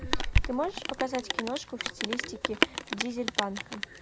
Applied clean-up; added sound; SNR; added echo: none; Rain; -4 dB; none.